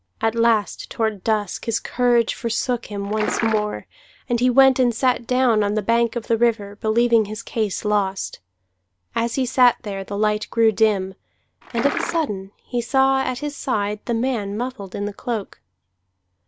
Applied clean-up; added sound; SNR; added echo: none; Liquid; 5 dB; none.